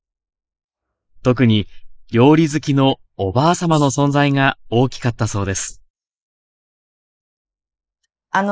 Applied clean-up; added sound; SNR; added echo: neural mask model Resemble Enhance denoiser.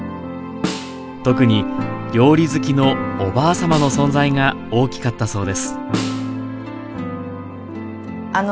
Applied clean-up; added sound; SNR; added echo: none; Snare drum; 13 dB; none.